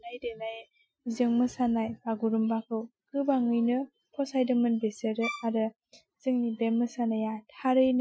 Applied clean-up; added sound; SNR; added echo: classical method Wiener filter.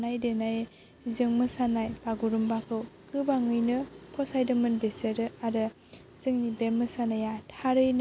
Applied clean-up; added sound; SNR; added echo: none; none; none; none.